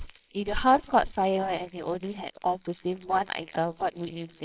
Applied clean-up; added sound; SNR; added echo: neural separator model SepFormer WHAMR!.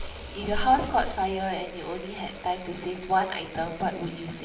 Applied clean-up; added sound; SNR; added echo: none; Bicycle; 8 dB; reverberation time 0.6 s.